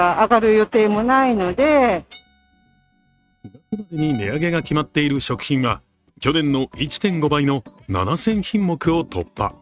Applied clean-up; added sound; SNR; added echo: neural mask model RNNoise.